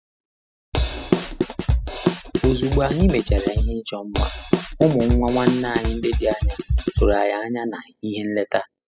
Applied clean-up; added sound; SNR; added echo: classical method spectral subtraction.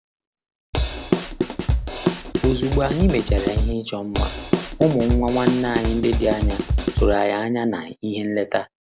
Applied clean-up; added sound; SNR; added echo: none; Drum kit; -1 dB; none.